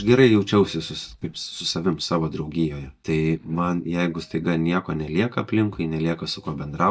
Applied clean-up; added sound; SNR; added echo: neural mask model DeepFilterNet 3.